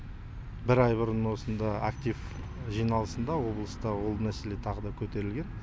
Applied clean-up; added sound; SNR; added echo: none; none; none; none.